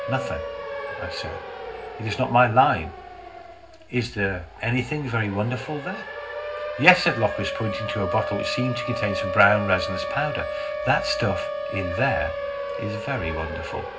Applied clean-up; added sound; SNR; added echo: none; Siren; 6 dB; reverberation time 0.4 s.